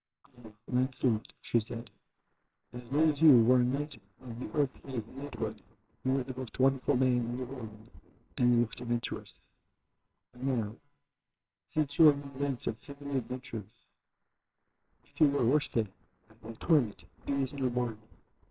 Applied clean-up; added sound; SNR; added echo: neural separator model SepFormer WHAMR!.